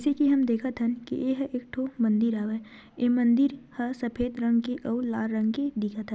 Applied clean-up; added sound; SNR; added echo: none; none; none; none.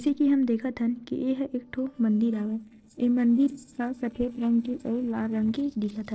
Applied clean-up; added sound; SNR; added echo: neural separator model SepFormer DNS4.